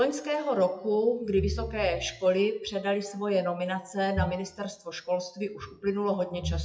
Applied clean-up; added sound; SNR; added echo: classical method WPE with log-MMSE.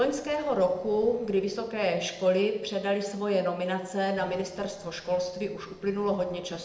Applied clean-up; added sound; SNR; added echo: neural separator model SepFormer DNS4.